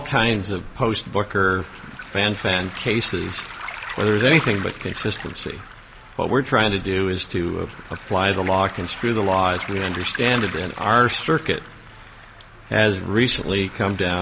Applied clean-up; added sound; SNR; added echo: none; Waves, surf; 13 dB; none.